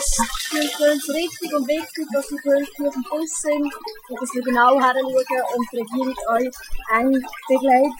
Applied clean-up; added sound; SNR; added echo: classical method Wiener filter.